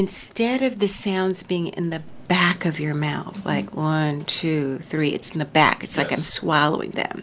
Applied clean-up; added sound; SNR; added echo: none; none; none; none.